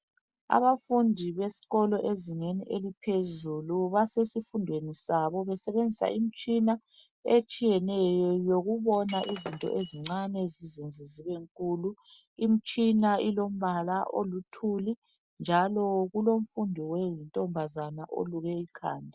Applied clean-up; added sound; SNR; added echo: none; Shatter; 14 dB; none.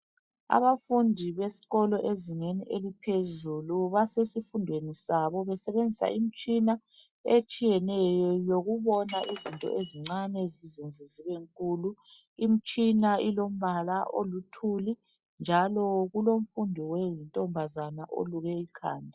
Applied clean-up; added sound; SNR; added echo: classical method log-MMSE.